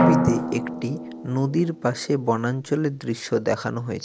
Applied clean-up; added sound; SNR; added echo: none; Drum; 3 dB; none.